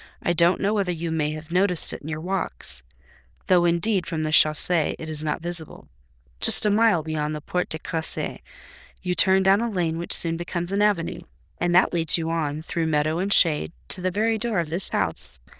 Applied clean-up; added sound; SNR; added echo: neural diffusion model UNIVERSE++.